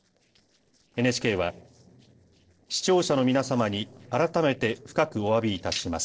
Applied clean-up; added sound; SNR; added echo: neural separator model SepFormer DNS4.